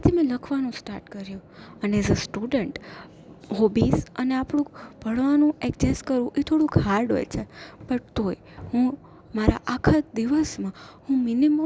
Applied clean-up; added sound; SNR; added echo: none; none; none; none.